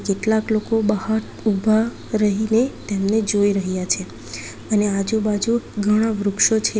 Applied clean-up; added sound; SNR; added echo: none; none; none; none.